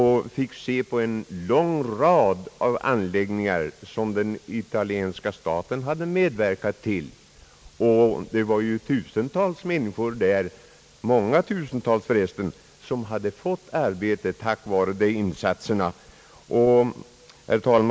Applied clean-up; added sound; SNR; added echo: none; none; none; none.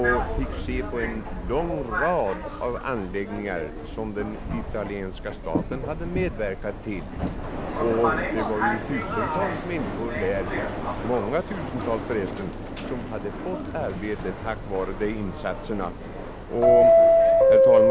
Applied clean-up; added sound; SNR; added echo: none; Subway, metro, underground; -4 dB; none.